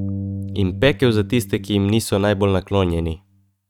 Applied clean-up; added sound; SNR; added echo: neural mask model RNNoise.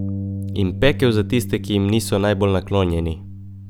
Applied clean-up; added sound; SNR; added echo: none; Bass guitar; 9 dB; none.